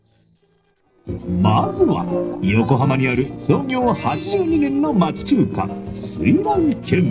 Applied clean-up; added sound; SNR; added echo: neural separator model SepFormer DNS4.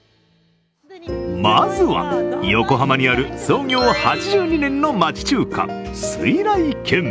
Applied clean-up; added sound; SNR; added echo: none; none; none; none.